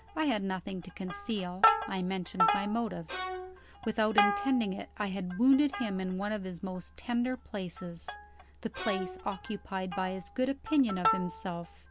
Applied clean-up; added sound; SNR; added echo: none; Plucked string instrument + Bowed string instrument; 3 dB; none.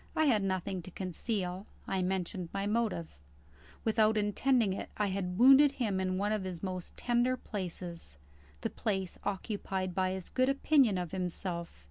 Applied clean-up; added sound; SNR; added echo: none; none; none; none.